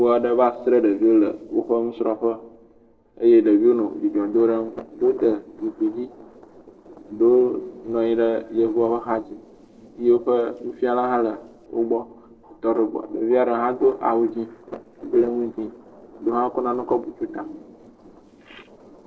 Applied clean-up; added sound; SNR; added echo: neural separator model SepFormer DNS4.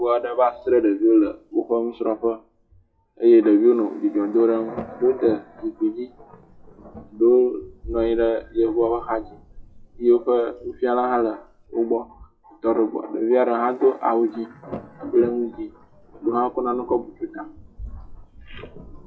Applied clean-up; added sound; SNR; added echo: classical method WPE with log-MMSE.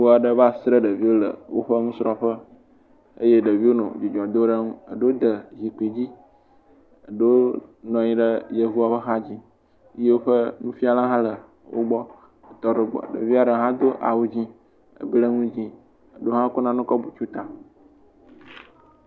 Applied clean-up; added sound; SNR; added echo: none; none; none; none.